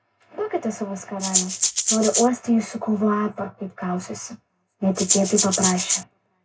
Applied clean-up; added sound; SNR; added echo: none; Rattle (instrument); -2 dB; reverberation time 0.2 s.